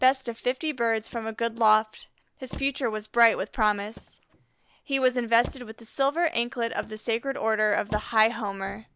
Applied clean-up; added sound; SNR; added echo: none; Motor vehicle (road); 19 dB; none.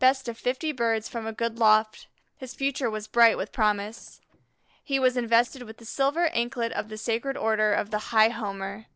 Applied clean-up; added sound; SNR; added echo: neural separator model SepFormer DNS4.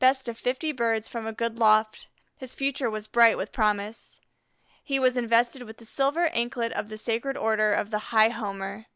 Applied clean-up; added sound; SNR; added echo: none; none; none; none.